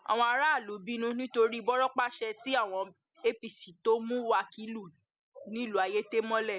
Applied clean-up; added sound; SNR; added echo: none; none; none; none.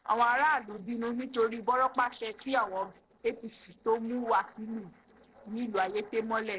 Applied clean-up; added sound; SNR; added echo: neural separator model SepFormer DNS4.